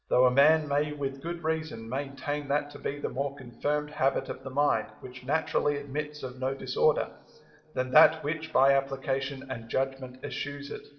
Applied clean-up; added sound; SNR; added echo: none; none; none; reverberation time 2.6 s.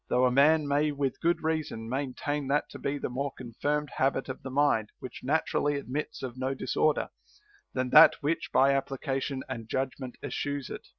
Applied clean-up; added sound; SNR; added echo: none; none; none; none.